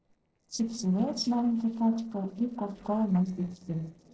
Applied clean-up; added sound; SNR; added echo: neural separator model SepFormer DNS4.